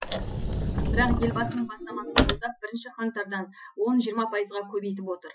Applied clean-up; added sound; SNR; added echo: classical method Wiener filter.